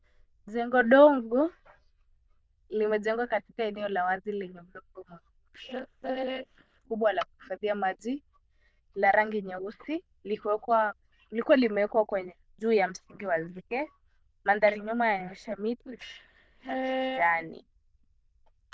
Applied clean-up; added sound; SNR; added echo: neural diffusion model UNIVERSE++.